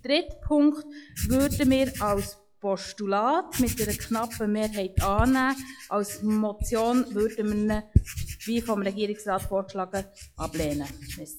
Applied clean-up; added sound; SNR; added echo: classical method log-MMSE.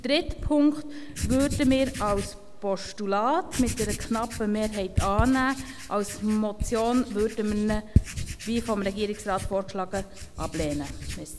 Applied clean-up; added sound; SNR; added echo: none; Writing; 5 dB; none.